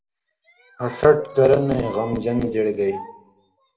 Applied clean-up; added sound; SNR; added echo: none; none; none; reverberation time 0.3 s.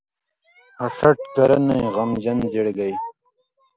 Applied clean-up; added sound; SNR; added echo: none; none; none; none.